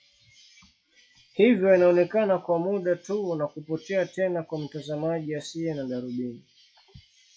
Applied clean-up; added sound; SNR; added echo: classical method log-MMSE.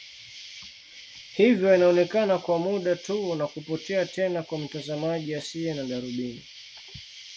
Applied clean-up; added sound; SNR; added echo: none; Insect; 19 dB; none.